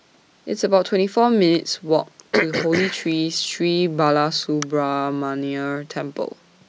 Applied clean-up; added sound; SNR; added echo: none; Cough; 7 dB; none.